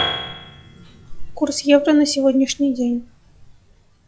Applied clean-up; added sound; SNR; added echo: classical method log-MMSE.